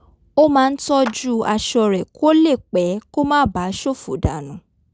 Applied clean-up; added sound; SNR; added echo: none; Clapping; 20 dB; none.